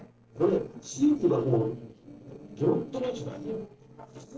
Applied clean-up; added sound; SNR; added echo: neural separator model SepFormer DNS4.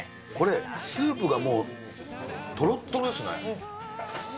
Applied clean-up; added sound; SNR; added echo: none; none; none; none.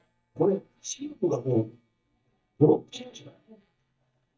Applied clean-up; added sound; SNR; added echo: neural mask model DeepFilterNet 3.